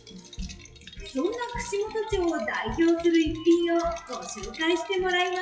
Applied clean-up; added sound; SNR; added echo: classical method WPE with log-MMSE.